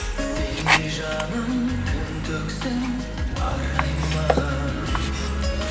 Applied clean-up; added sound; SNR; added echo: none; Sink (filling or washing); 5 dB; reverberation time 1.2 s.